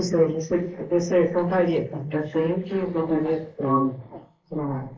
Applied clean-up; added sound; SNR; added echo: neural mask model Resemble Enhance denoiser.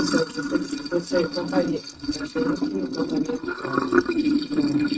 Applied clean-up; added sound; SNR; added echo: neural mask model RNNoise.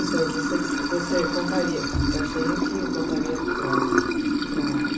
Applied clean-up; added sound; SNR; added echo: none; Sink (filling or washing) / Water; -4 dB; none.